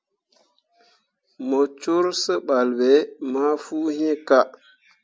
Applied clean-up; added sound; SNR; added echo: none; none; none; none.